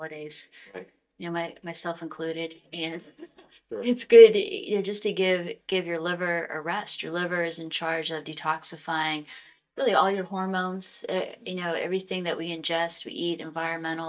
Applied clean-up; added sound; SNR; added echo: neural mask model DeepFilterNet 3.